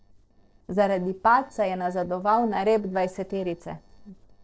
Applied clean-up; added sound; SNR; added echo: neural separator model SepFormer DNS4.